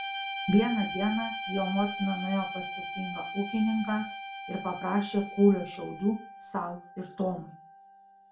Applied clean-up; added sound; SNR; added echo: none; Guitar; 7 dB; reverberation time 0.3 s.